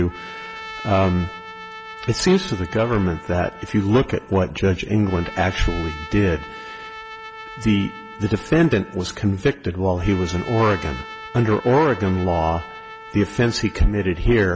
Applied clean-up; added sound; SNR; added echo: none; Trumpet; 16 dB; none.